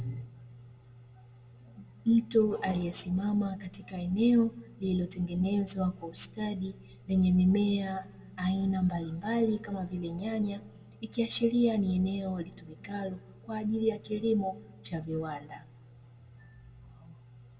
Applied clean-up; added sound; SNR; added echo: none; none; none; reverberation time 0.7 s.